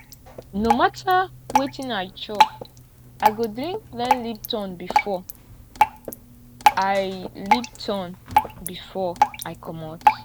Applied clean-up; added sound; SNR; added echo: none; Drip; -3 dB; none.